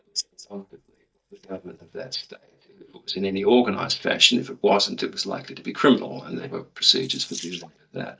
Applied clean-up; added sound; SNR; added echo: neural mask model DeepFilterNet 3.